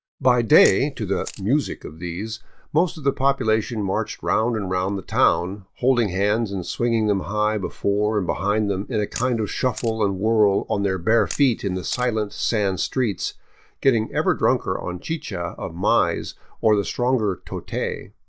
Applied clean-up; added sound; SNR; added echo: neural mask model DeepFilterNet 3.